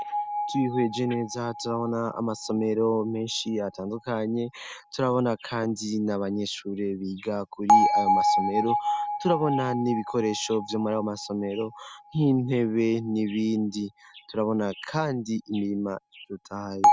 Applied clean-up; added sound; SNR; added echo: none; Bell; 2 dB; none.